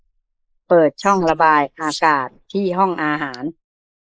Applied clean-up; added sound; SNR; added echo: neural mask model Resemble Enhance denoiser.